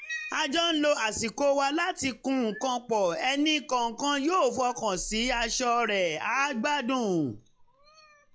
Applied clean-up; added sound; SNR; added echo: classical method log-MMSE.